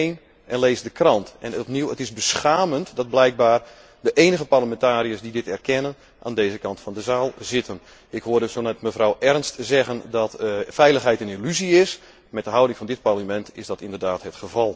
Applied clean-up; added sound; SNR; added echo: none; none; none; none.